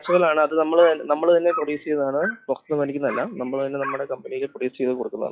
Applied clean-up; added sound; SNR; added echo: classical method log-MMSE.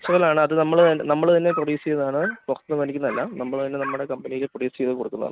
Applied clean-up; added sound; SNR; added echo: neural mask model RNNoise.